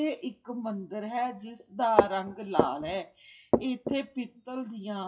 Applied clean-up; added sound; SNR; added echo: classical method WPE with log-MMSE.